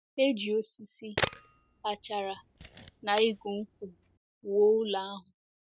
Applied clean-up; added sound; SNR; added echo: none; Camera; 6 dB; none.